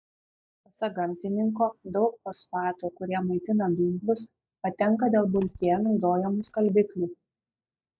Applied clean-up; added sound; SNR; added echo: neural mask model DeepFilterNet 3.